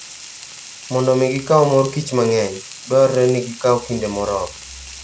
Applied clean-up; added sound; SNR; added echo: none; Frying (food); 17 dB; none.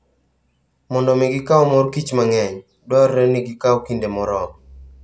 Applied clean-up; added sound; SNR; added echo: none; none; none; none.